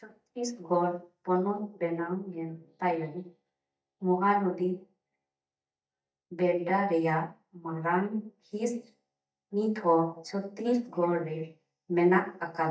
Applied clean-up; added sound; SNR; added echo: neural mask model DeepFilterNet 3.